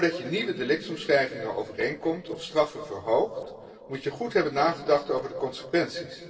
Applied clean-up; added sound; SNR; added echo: neural separator model SepFormer DNS4.